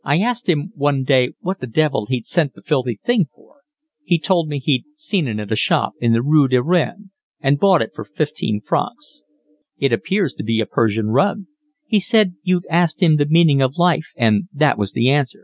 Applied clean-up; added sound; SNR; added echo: none; none; none; none.